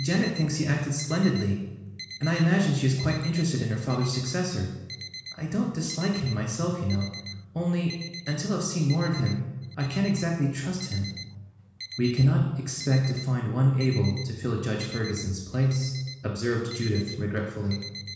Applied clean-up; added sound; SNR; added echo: none; Alarm; 16 dB; reverberation time 1.1 s.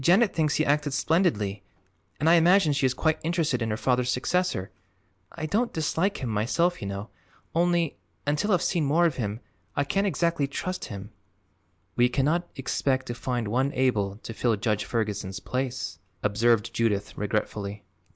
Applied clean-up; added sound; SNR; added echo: none; none; none; none.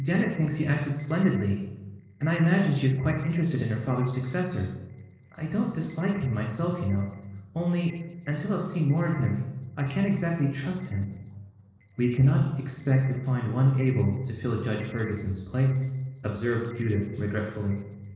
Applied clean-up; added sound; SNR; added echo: neural separator model SepFormer DNS4.